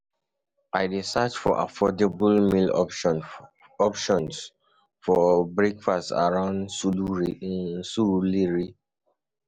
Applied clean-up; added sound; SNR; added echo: none; none; none; none.